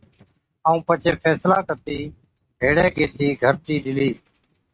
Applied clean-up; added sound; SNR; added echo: neural mask model RNNoise.